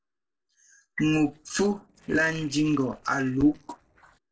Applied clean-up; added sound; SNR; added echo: neural separator model SepFormer DNS4.